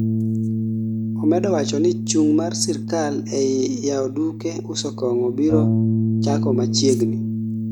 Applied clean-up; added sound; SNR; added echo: none; Bass guitar; 1 dB; none.